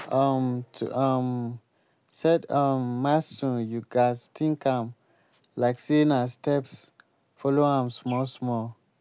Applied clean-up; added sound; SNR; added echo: none; none; none; none.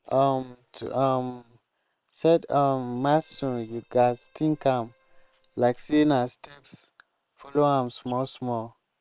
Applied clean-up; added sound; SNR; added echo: neural separator model SepFormer WHAM!.